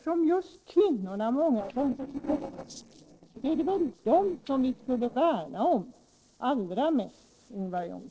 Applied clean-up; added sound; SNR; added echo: neural separator model SepFormer DNS4.